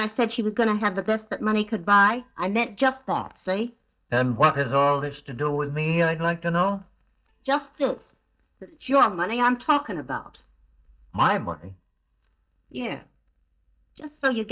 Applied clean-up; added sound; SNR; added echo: neural mask model DeepFilterNet 3.